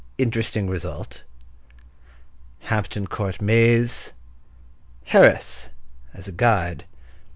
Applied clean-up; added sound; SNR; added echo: none; none; none; none.